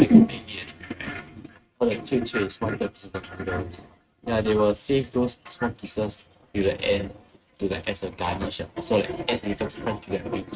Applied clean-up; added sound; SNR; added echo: neural mask model RNNoise.